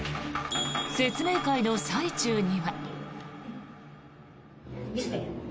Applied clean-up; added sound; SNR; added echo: none; Bowed string instrument; 19 dB; none.